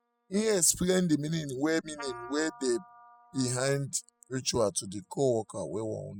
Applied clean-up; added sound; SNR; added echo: classical method spectral subtraction.